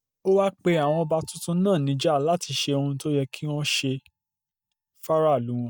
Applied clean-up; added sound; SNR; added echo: neural mask model DeepFilterNet 3.